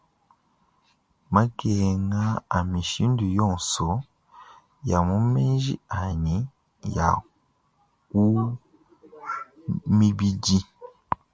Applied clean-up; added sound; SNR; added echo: none; none; none; none.